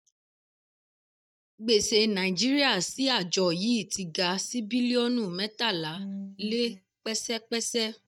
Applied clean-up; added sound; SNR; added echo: neural mask model DeepFilterNet 3.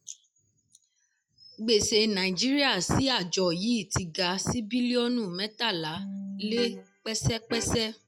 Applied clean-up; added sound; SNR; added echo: classical method log-MMSE.